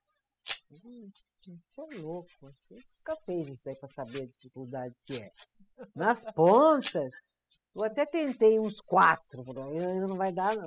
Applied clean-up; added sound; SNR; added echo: classical method spectral subtraction.